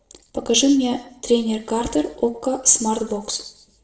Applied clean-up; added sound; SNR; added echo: neural separator model SepFormer DNS4.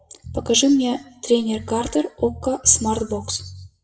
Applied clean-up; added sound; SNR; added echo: classical method WPE with log-MMSE.